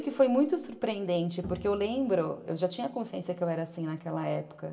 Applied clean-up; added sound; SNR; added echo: none; Bowed string instrument; 16 dB; reverberation time 1.5 s.